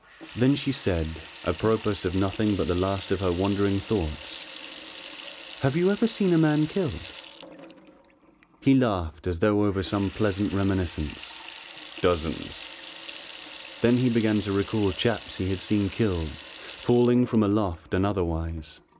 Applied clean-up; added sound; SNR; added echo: none; Sink (filling or washing) / Water tap, faucet; 17 dB; none.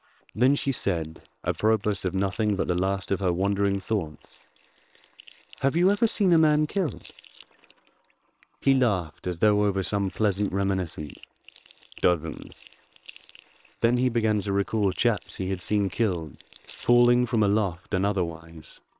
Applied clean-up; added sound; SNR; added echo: neural separator model SepFormer WHAM!.